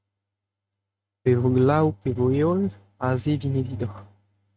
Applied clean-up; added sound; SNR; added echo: neural mask model RNNoise.